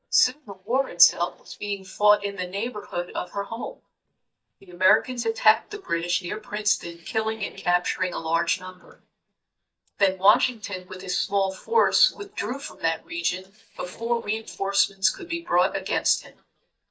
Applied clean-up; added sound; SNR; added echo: neural mask model DeepFilterNet 3.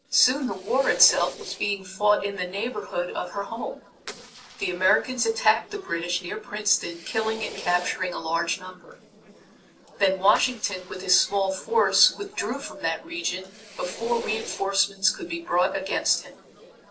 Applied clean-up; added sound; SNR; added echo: neural separator model SepFormer DNS4.